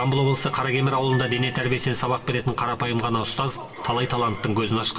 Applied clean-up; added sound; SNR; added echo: none; Glockenspiel; 18 dB; reverberation time 1.5 s.